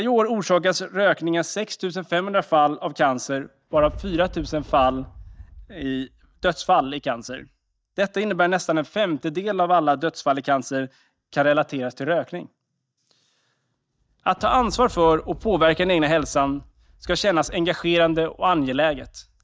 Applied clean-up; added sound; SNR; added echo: neural mask model DeepFilterNet 3.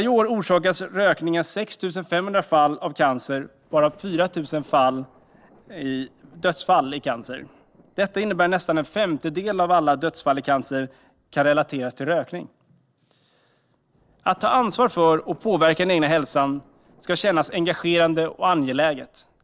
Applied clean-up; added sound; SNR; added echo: neural separator model SepFormer DNS4.